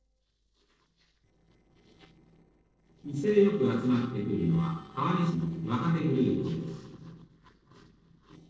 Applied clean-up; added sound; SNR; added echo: neural separator model SepFormer DNS4.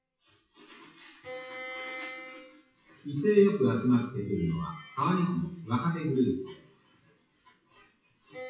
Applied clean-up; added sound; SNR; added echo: classical method WPE with log-MMSE.